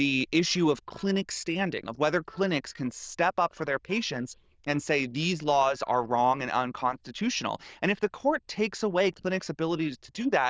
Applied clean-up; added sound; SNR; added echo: neural diffusion model UNIVERSE++.